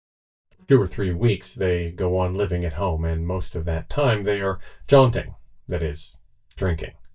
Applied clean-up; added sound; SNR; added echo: neural mask model DeepFilterNet 3.